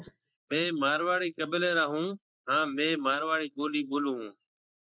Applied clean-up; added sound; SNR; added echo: neural mask model Resemble Enhance denoiser.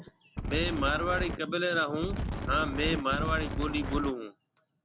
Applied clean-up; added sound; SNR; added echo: none; Wind; 2 dB; none.